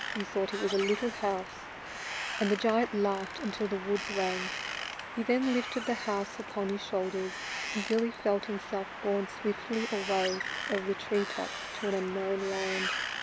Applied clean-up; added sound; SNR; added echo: none; Wind; 6 dB; none.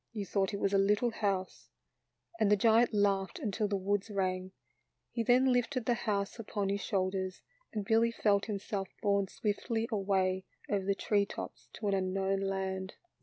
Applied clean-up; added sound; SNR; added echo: none; none; none; none.